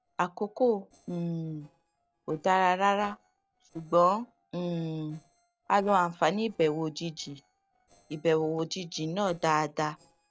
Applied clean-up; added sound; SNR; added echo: neural separator model SepFormer DNS4.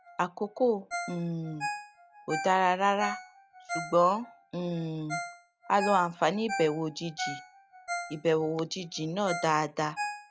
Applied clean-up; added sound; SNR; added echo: none; Ringtone; 9 dB; none.